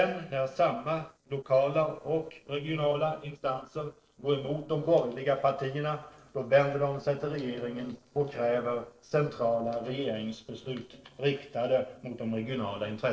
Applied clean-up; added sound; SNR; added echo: neural separator model SepFormer DNS4.